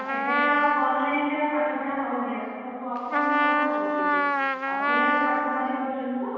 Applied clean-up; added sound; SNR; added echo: none; Trumpet; -2 dB; reverberation time 2.1 s.